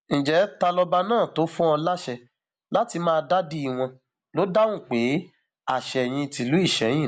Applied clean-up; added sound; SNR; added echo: none; none; none; none.